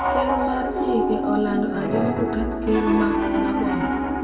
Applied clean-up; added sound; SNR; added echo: none; Piano; -3 dB; reverberation time 1.8 s.